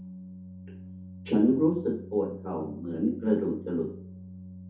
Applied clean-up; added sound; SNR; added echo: none; Organ; 14 dB; reverberation time 0.5 s.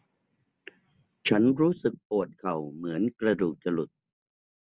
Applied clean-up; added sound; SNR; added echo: none; none; none; none.